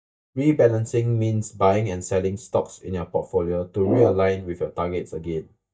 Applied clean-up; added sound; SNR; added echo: neural mask model DeepFilterNet 3.